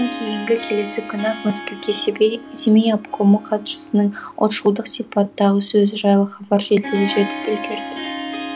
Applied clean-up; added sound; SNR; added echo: none; Harp; 12 dB; none.